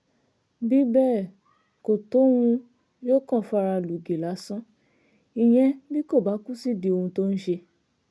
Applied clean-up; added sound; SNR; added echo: none; none; none; none.